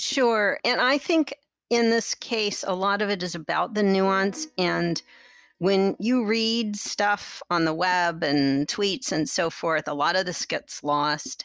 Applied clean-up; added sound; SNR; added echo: neural mask model DeepFilterNet 3.